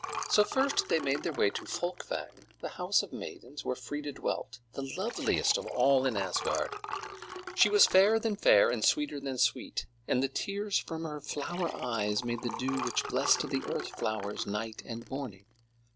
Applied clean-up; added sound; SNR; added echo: none; Liquid; 12 dB; none.